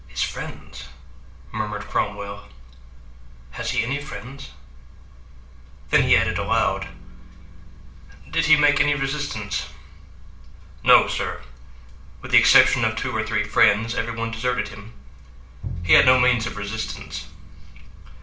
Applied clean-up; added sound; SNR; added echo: none; Bowed string instrument; 14 dB; reverberation time 0.4 s.